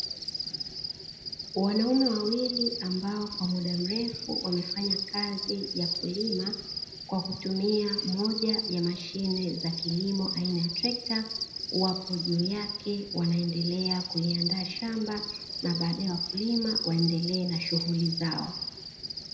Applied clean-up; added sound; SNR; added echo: none; Cricket; 4 dB; reverberation time 0.7 s.